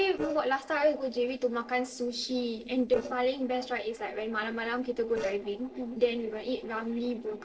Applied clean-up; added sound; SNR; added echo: neural separator model SepFormer DNS4.